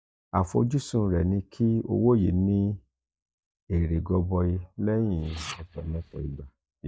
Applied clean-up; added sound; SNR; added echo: neural mask model DeepFilterNet 3.